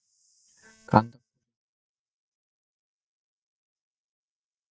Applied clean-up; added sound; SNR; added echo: neural mask model DeepFilterNet 3.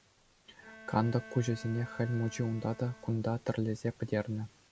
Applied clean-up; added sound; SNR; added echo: none; Bowed string instrument; 18 dB; none.